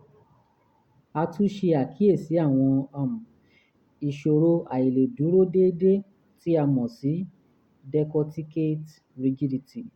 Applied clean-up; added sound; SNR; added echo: none; none; none; none.